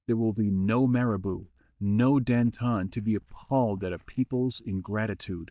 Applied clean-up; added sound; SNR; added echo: neural mask model DeepFilterNet 3.